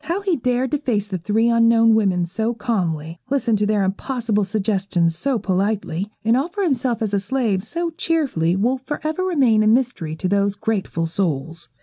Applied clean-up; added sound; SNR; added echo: none; none; none; none.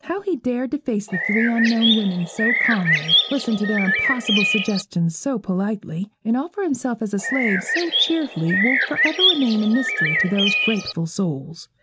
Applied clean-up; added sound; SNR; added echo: none; Bird; -1 dB; none.